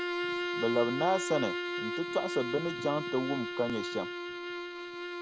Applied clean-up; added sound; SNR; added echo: none; Bowed string instrument; 2 dB; none.